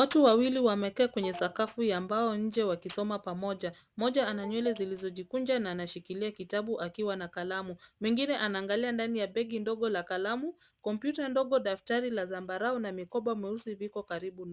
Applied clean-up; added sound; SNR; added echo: none; none; none; none.